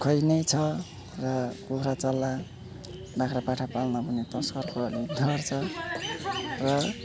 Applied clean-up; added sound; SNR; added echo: none; none; none; none.